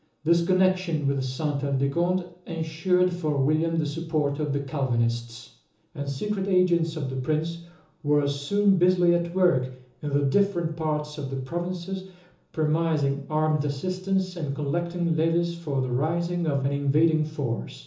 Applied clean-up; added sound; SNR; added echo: none; none; none; reverberation time 0.6 s.